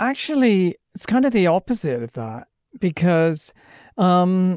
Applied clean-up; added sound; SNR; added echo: none; none; none; none.